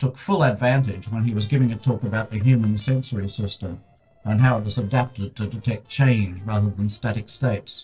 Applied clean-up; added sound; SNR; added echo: neural separator model SepFormer DNS4.